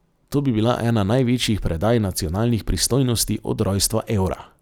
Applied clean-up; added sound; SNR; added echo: none; none; none; none.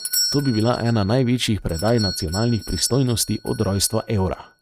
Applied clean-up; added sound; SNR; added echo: neural mask model RNNoise.